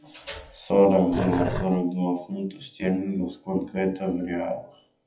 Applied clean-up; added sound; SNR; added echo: classical method WPE with log-MMSE.